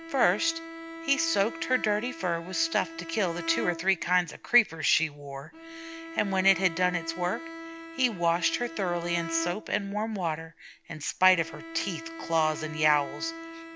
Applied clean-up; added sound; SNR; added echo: none; Bowed string instrument; 12 dB; none.